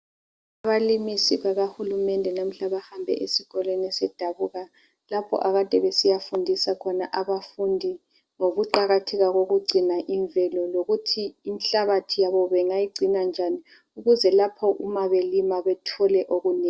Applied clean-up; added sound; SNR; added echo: none; none; none; none.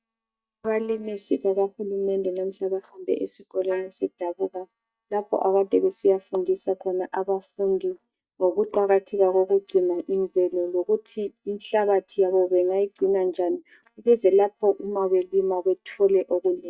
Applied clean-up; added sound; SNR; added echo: neural mask model DeepFilterNet 3.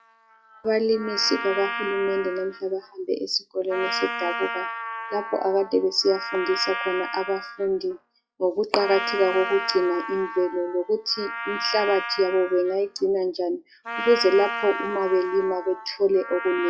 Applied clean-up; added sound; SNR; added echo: classical method log-MMSE.